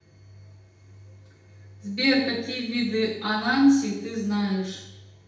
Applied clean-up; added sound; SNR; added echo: none; none; none; reverberation time 0.8 s.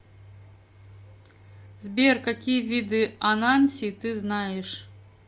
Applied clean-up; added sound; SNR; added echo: none; none; none; none.